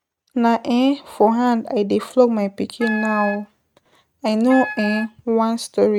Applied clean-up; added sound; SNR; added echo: neural mask model RNNoise.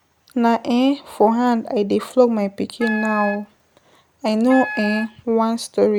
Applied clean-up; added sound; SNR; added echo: none; Wind instrument, woodwind instrument; 11 dB; none.